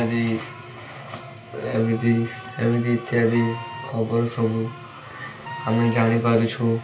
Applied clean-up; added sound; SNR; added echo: none; Wind instrument, woodwind instrument; 15 dB; reverberation time 0.3 s.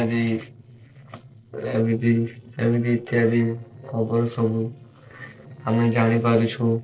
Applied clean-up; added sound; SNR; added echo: neural separator model SepFormer DNS4.